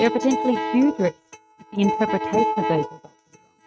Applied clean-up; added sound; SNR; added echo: neural mask model RNNoise.